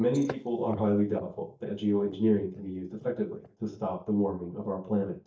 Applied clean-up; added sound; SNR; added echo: neural mask model DeepFilterNet 3.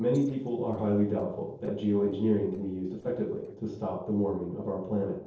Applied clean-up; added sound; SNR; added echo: neural separator model SepFormer DNS4.